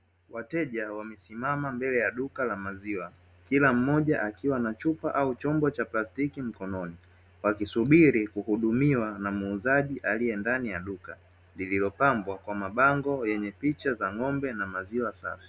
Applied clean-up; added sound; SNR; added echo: none; none; none; none.